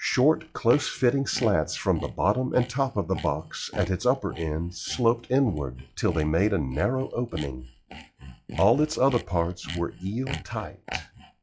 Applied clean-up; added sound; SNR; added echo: classical method log-MMSE.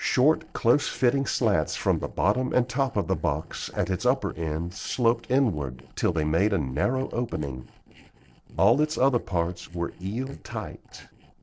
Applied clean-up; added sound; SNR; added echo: neural separator model SepFormer DNS4.